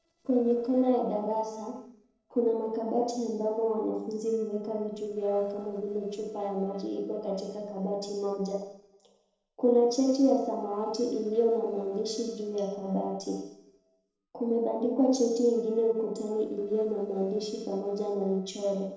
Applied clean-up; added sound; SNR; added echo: neural separator model SepFormer DNS4.